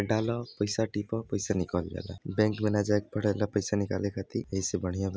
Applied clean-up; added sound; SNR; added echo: none; none; none; none.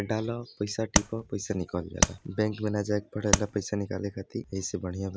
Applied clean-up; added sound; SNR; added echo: none; Tap; -5 dB; none.